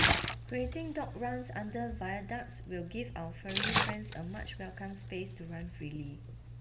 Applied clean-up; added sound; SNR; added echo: none; Splash, splatter; -3 dB; reverberation time 1.2 s.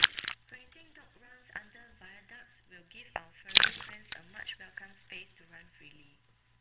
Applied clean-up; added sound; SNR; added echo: neural separator model SepFormer WHAMR!.